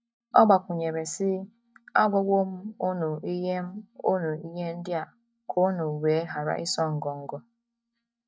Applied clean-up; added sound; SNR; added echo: neural mask model DeepFilterNet 3.